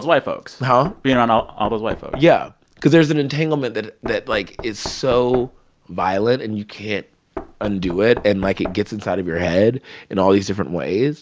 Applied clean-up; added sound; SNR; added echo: none; Knock; 16 dB; none.